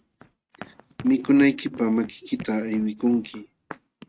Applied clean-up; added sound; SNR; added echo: neural mask model RNNoise.